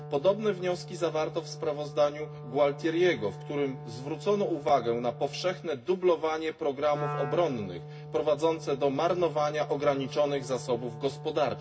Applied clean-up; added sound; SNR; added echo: none; Wind instrument, woodwind instrument; 12 dB; reverberation time 0.4 s.